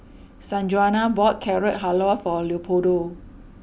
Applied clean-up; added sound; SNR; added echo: none; none; none; none.